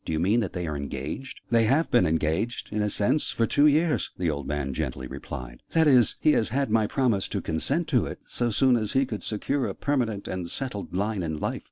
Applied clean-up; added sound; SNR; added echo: none; none; none; none.